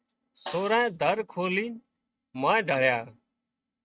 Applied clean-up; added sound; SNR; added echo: neural mask model RNNoise.